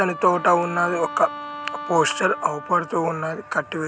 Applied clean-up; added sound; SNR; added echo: none; Wind instrument, woodwind instrument; 12 dB; none.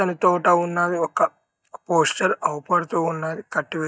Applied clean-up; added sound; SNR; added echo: neural mask model DeepFilterNet 3.